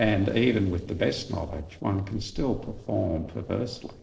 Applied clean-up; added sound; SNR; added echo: neural separator model SepFormer DNS4.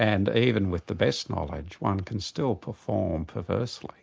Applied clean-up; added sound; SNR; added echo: none; none; none; none.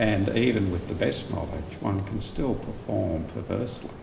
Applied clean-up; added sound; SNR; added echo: none; Ocean; 11 dB; reverberation time 1.1 s.